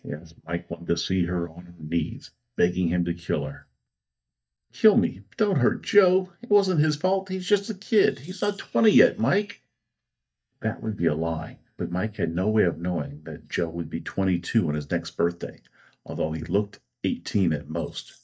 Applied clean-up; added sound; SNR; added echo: neural mask model DeepFilterNet 3.